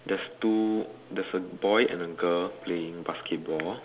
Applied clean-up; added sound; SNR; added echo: none; none; none; none.